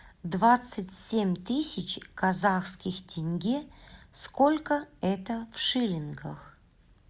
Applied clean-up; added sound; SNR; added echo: none; none; none; none.